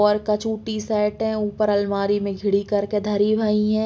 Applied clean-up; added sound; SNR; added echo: none; none; none; none.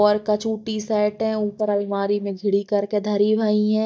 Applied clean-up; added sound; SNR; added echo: neural mask model DeepFilterNet 3.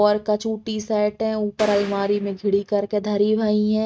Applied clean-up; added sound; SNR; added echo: neural mask model RNNoise.